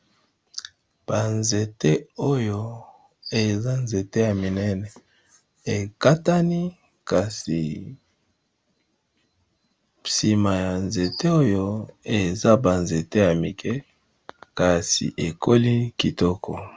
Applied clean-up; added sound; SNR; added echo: none; none; none; none.